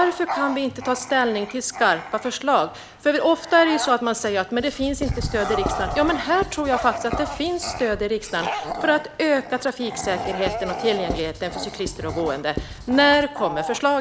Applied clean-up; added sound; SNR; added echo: none; Bark / Growling + Writing; 8 dB; none.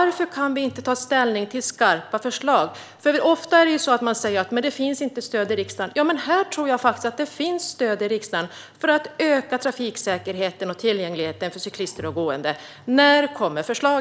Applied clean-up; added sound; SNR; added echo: none; none; none; none.